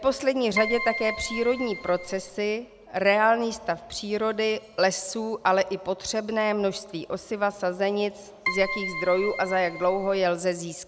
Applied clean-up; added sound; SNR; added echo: none; Keyboard (musical); 7 dB; none.